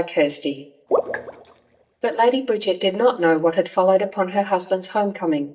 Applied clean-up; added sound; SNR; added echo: neural mask model DeepFilterNet 3.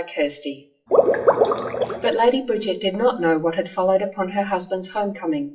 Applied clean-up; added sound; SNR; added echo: classical method WPE with log-MMSE.